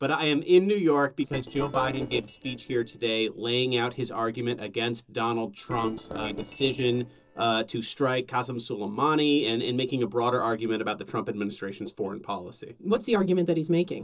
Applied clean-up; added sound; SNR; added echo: neural separator model SepFormer DNS4.